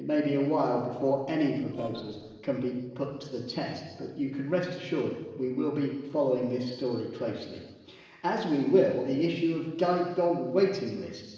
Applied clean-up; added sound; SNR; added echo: neural separator model SepFormer DNS4.